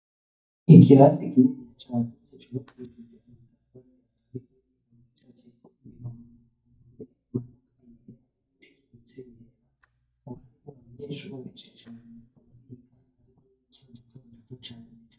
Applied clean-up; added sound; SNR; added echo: neural mask model DeepFilterNet 3.